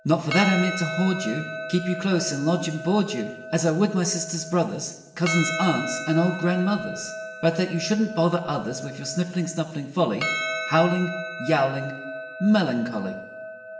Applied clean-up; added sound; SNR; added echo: none; Percussion; 8 dB; reverberation time 1.1 s.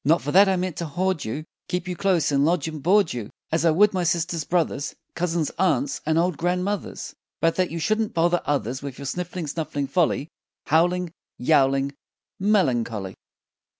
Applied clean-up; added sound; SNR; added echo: none; none; none; none.